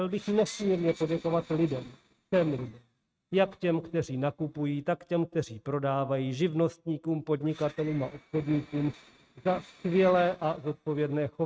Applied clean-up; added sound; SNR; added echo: neural mask model RNNoise.